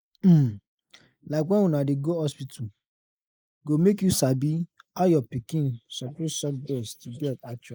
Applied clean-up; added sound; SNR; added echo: neural mask model Resemble Enhance denoiser.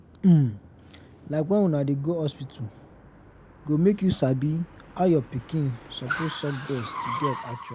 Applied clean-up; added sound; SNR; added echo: none; Car; 13 dB; none.